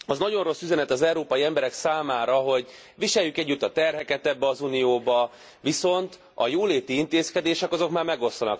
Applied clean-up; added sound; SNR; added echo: none; none; none; none.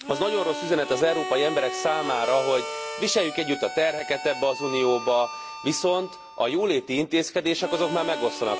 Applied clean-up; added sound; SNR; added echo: none; Harmonica; 9 dB; none.